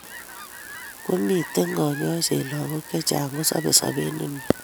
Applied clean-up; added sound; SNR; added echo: none; Fowl; 16 dB; none.